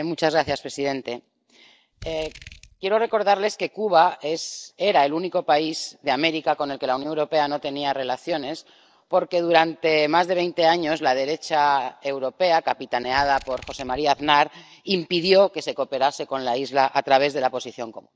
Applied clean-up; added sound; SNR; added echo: neural mask model DeepFilterNet 3.